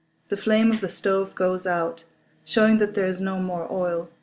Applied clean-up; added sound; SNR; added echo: none; none; none; none.